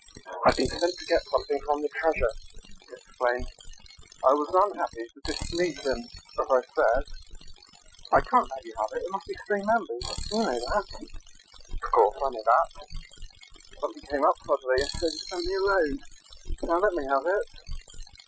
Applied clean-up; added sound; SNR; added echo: classical method Wiener filter.